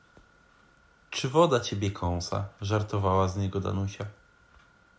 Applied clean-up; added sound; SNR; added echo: none; none; none; none.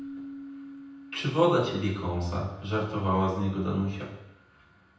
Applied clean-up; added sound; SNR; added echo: none; Keyboard (musical); 18 dB; reverberation time 0.9 s.